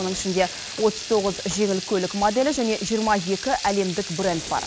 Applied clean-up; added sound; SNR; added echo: none; Water tap, faucet / Liquid; 10 dB; none.